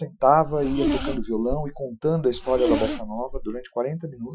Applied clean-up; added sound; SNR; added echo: classical method Wiener filter.